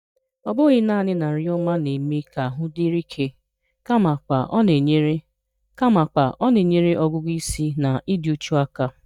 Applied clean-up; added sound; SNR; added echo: neural mask model DeepFilterNet 3.